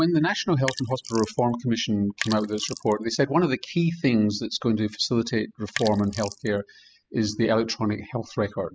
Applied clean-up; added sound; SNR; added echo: classical method spectral subtraction.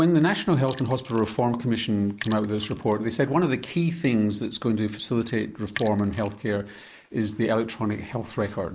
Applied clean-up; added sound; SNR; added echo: neural mask model Resemble Enhance denoiser.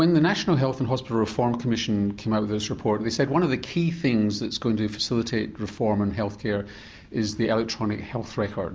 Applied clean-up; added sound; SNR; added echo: none; none; none; none.